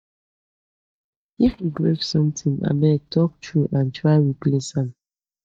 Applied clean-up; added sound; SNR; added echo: neural mask model DeepFilterNet 3.